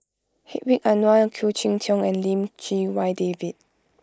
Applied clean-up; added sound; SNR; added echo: neural mask model Resemble Enhance denoiser.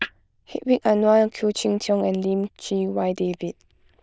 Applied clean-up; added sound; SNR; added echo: neural diffusion model UNIVERSE++.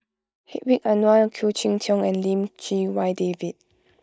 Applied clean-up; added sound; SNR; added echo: neural mask model DeepFilterNet 3.